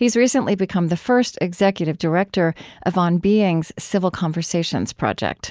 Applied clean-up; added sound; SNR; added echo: none; none; none; none.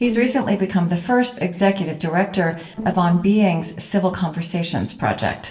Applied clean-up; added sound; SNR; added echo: neural separator model SepFormer DNS4.